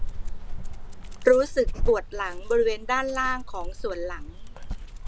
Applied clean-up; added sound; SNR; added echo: none; Dog; 2 dB; none.